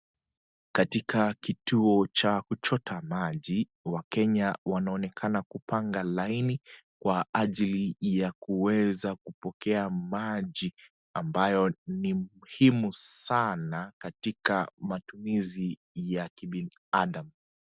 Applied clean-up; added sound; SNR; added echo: none; none; none; none.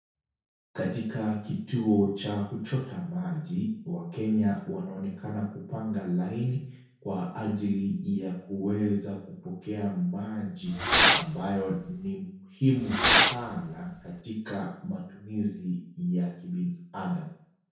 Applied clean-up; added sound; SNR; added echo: none; Fireworks; -4 dB; reverberation time 0.6 s.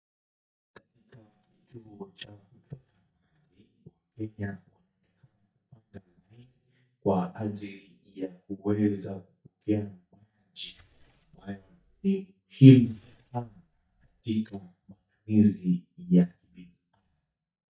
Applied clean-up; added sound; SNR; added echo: neural mask model DeepFilterNet 3.